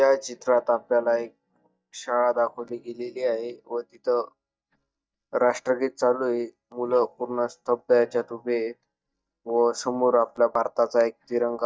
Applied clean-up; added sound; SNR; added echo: neural mask model DeepFilterNet 3.